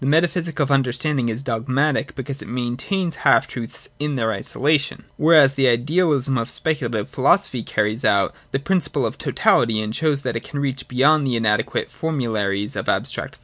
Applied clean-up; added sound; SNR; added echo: none; none; none; none.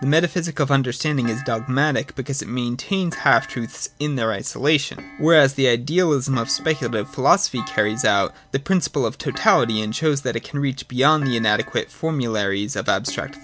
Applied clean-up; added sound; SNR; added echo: none; Thump, thud; 20 dB; none.